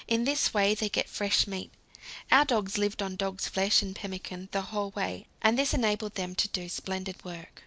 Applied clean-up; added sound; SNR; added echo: none; none; none; none.